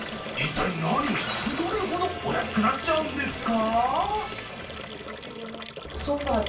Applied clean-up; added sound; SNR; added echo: none; Liquid; 11 dB; reverberation time 0.2 s.